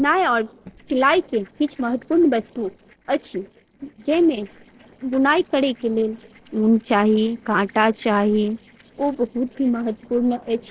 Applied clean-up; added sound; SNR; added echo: neural separator model SepFormer DNS4.